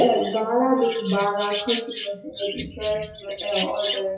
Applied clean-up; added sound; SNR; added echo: classical method WPE with log-MMSE.